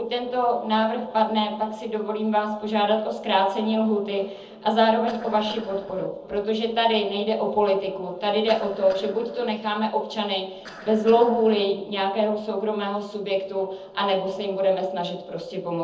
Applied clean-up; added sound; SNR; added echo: neural separator model SepFormer DNS4.